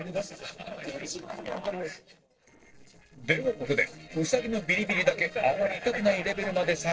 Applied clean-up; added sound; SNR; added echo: neural separator model SepFormer DNS4.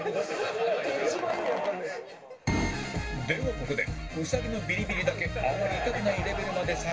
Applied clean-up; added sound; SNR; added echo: none; Fireworks; 13 dB; reverberation time 0.2 s.